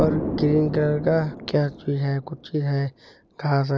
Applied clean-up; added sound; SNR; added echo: none; Explosion; 9 dB; none.